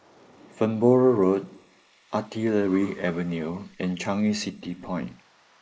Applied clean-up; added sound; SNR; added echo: neural mask model Resemble Enhance denoiser.